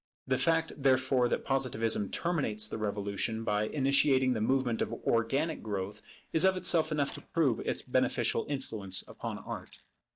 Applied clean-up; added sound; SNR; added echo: neural mask model DeepFilterNet 3.